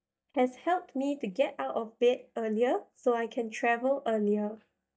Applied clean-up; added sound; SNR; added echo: neural mask model DeepFilterNet 3.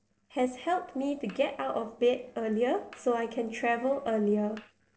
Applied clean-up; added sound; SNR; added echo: neural separator model SepFormer DNS4.